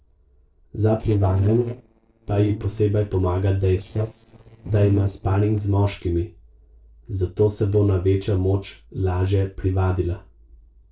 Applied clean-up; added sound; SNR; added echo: neural separator model SepFormer DNS4.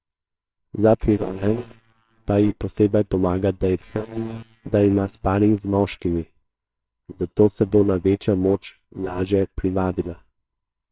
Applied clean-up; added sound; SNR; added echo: neural separator model SepFormer WHAMR!.